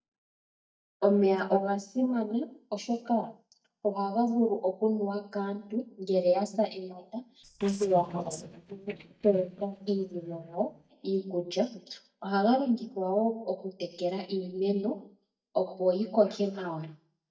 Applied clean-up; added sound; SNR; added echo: neural mask model DeepFilterNet 3.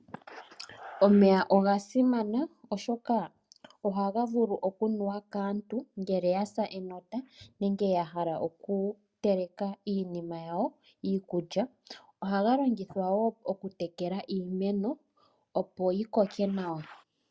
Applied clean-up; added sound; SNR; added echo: none; none; none; none.